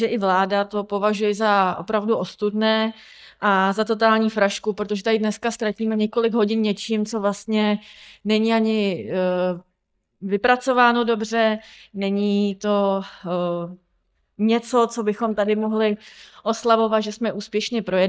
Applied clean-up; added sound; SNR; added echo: neural mask model DeepFilterNet 3.